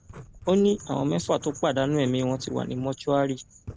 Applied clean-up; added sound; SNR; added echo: none; Writing; 19 dB; none.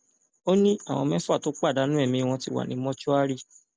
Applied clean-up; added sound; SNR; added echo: none; none; none; none.